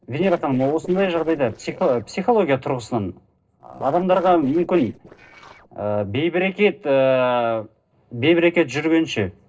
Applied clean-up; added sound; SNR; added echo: neural separator model SepFormer DNS4.